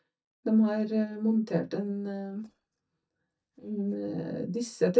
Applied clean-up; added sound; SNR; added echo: neural mask model DeepFilterNet 3.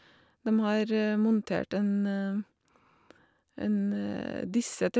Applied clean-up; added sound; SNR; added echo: none; none; none; none.